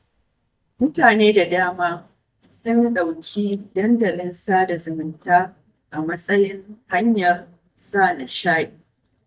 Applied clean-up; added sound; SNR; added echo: neural mask model DeepFilterNet 3.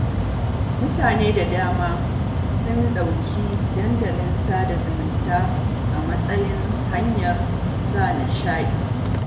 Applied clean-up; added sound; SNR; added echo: none; Mechanical fan; -5 dB; reverberation time 0.8 s.